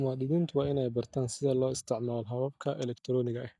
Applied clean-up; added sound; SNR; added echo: neural mask model DeepFilterNet 3.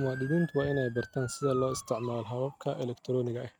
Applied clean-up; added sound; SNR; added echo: neural mask model RNNoise.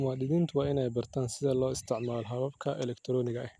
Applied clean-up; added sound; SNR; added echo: none; none; none; none.